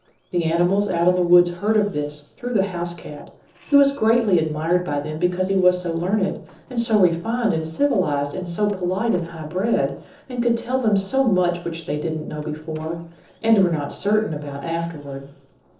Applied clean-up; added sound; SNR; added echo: neural separator model SepFormer DNS4.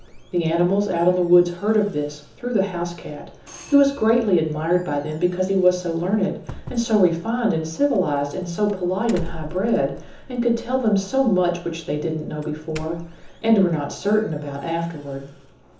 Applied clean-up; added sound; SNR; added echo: none; Doorbell; 18 dB; reverberation time 0.7 s.